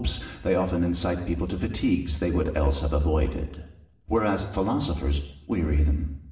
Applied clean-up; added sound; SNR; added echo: none; none; none; reverberation time 0.8 s.